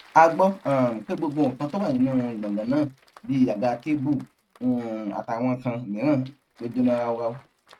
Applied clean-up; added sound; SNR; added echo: neural mask model RNNoise.